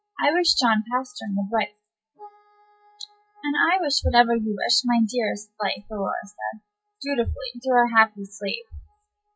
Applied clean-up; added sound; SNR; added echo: classical method WPE with log-MMSE.